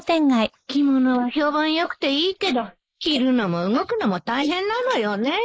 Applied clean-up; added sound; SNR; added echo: neural mask model Resemble Enhance denoiser.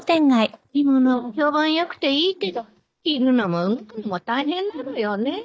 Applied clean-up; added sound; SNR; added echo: neural mask model DeepFilterNet 3.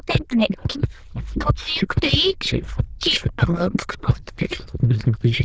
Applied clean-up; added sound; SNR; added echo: neural diffusion model UNIVERSE++.